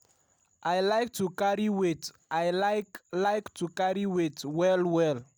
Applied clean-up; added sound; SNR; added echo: none; none; none; none.